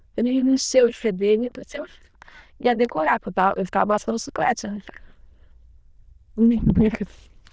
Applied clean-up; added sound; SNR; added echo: neural diffusion model UNIVERSE++.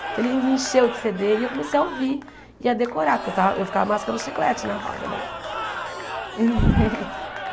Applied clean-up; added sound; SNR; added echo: none; Crowd / Cheering; 9 dB; none.